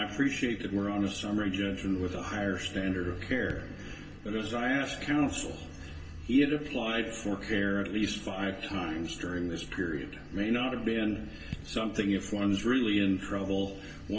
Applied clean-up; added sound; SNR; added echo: none; Raindrop / Drip; 16 dB; reverberation time 0.2 s.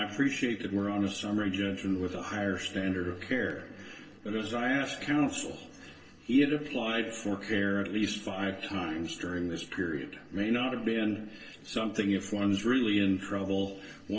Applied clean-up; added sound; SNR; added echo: neural separator model SepFormer DNS4.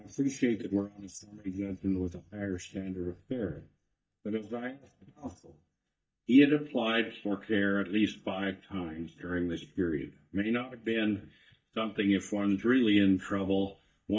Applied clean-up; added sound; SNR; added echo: neural mask model DeepFilterNet 3.